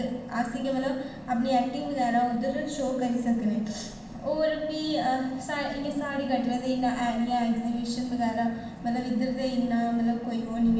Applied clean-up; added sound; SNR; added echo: none; none; none; reverberation time 1.1 s.